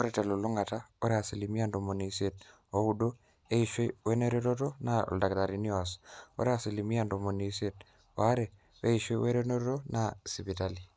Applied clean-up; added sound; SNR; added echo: none; none; none; none.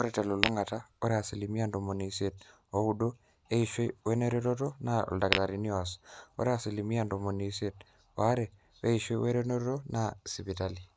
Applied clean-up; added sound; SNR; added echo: none; Tap / Glass; 3 dB; none.